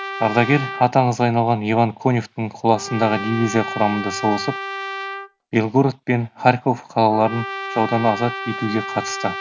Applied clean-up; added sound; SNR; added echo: none; Trumpet; 11 dB; none.